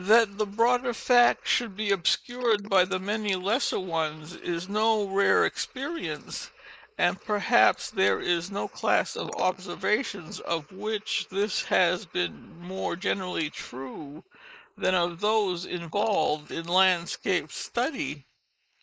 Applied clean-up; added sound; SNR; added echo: neural mask model Resemble Enhance denoiser.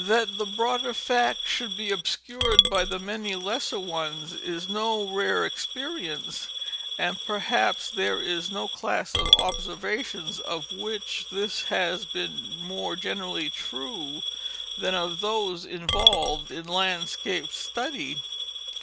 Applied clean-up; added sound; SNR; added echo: none; Coin (dropping) / Glass; 1 dB; none.